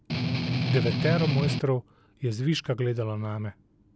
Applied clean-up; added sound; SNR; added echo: none; Strum; -2 dB; none.